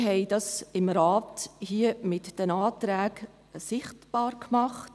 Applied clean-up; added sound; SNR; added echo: none; none; none; none.